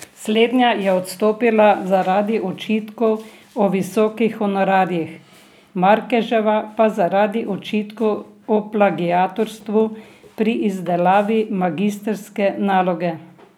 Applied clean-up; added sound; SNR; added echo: none; none; none; none.